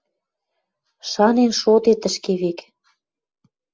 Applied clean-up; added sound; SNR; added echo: none; none; none; none.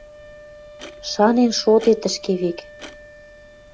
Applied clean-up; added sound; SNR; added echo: none; Wind instrument, woodwind instrument + Clock; 19 dB; none.